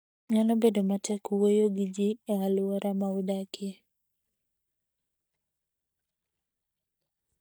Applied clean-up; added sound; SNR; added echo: neural mask model DeepFilterNet 3.